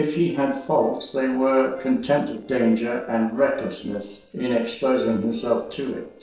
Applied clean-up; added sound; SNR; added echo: neural separator model SepFormer DNS4.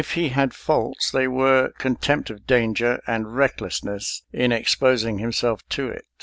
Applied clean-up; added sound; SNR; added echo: none; none; none; none.